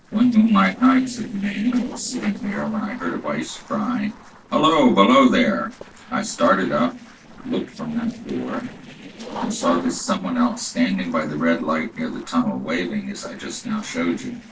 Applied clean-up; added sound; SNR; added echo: neural separator model SepFormer DNS4.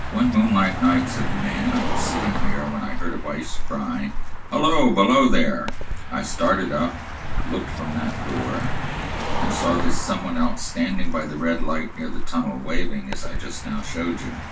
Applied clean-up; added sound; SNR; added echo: none; Car passing by; 0 dB; reverberation time 0.2 s.